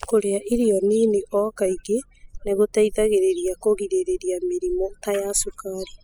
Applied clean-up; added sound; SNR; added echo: classical method spectral subtraction.